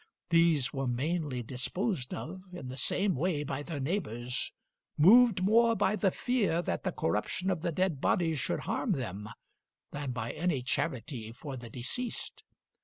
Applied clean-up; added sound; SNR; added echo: none; none; none; none.